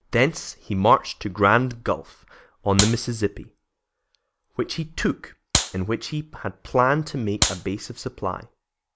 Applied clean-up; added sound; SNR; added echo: none; Clapping; 2 dB; none.